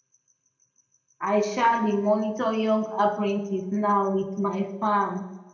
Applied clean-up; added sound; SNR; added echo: none; none; none; reverberation time 0.8 s.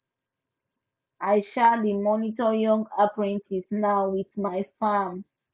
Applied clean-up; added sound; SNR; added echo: none; none; none; none.